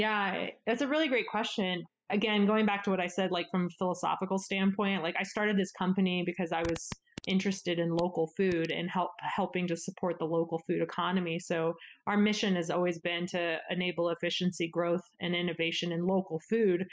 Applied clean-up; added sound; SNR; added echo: classical method spectral subtraction.